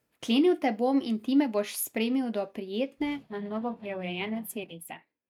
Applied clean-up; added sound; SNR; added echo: neural mask model DeepFilterNet 3.